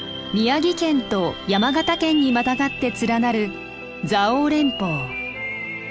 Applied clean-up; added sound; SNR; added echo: none; none; none; none.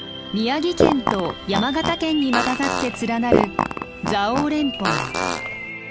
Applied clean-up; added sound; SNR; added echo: none; Fart; 1 dB; none.